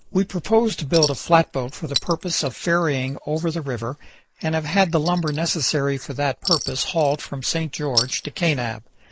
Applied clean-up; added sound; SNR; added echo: neural mask model Resemble Enhance denoiser.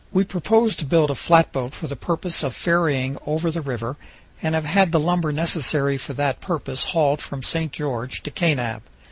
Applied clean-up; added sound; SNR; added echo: none; none; none; none.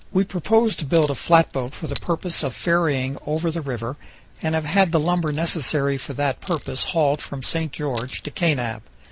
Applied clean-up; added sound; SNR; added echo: none; Chink, clink; 10 dB; none.